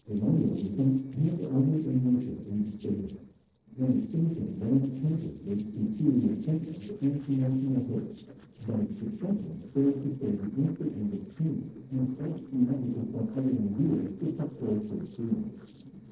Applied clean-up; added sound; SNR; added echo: neural separator model SepFormer DNS4.